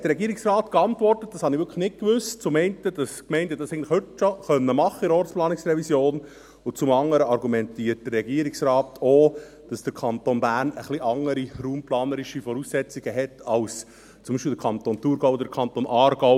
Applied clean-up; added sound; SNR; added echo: none; none; none; none.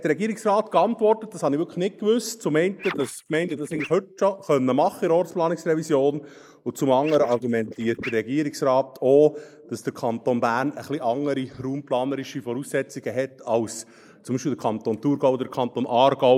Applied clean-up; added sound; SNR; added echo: neural mask model Resemble Enhance denoiser.